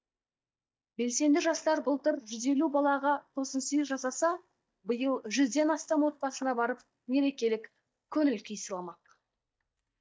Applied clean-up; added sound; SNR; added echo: neural mask model DeepFilterNet 3.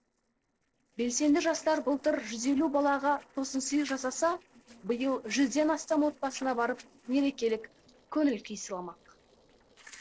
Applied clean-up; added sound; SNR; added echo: neural separator model SepFormer DNS4.